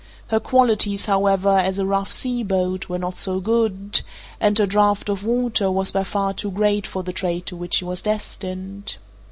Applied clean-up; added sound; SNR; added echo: none; none; none; none.